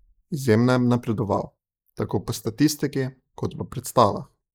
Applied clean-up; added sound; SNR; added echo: neural mask model Resemble Enhance denoiser.